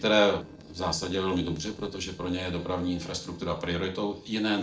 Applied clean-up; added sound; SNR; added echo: neural separator model SepFormer DNS4.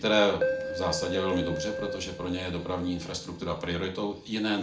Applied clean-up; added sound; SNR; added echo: none; Keyboard (musical); 5 dB; reverberation time 0.4 s.